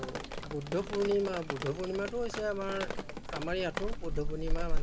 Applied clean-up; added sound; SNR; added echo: none; Drip; -1 dB; none.